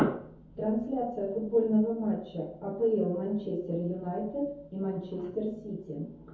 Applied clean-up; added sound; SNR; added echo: none; none; none; reverberation time 0.6 s.